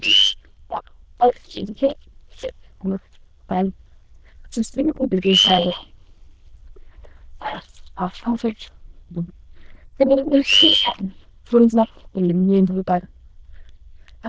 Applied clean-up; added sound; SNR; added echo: neural diffusion model UNIVERSE++.